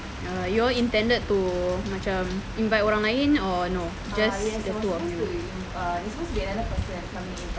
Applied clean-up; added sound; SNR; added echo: none; none; none; none.